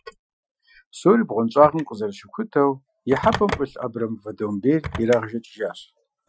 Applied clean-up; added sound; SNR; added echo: classical method Wiener filter.